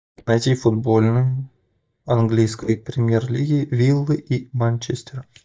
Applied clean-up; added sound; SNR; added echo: neural mask model DeepFilterNet 3.